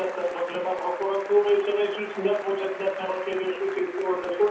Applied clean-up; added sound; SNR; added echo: none; Applause / Cheering; 13 dB; reverberation time 0.6 s.